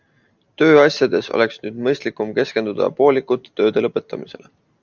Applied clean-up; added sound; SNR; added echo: none; none; none; none.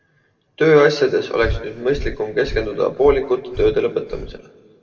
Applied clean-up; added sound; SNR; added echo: none; Breathing; 11 dB; reverberation time 1.5 s.